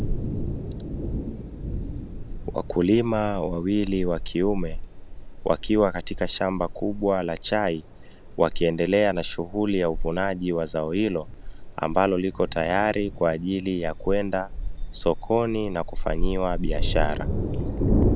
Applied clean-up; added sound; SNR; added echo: none; Thunder; 3 dB; none.